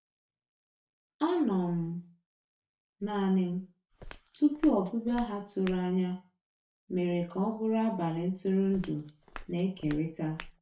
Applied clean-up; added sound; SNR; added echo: none; Walk, footsteps; 16 dB; reverberation time 0.3 s.